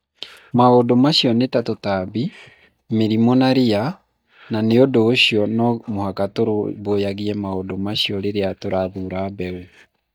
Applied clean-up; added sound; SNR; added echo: neural mask model DeepFilterNet 3.